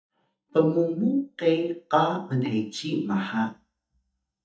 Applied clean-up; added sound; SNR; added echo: neural mask model DeepFilterNet 3.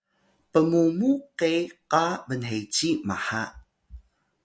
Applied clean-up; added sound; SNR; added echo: none; none; none; none.